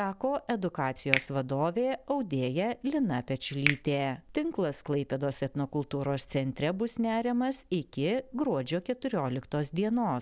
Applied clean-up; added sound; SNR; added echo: none; Finger snapping; 8 dB; none.